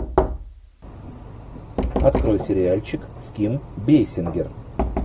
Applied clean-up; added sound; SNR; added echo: none; Knock; 4 dB; none.